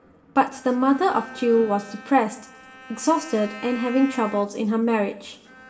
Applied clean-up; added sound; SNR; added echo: none; Bowed string instrument; 19 dB; reverberation time 1.0 s.